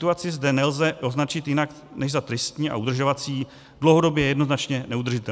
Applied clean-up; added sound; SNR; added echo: none; none; none; none.